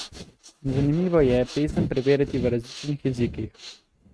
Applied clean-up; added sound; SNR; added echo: neural mask model RNNoise.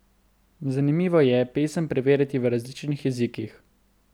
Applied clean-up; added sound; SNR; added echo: none; none; none; none.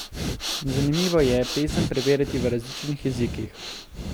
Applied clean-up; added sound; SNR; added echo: none; Breathing; 5 dB; none.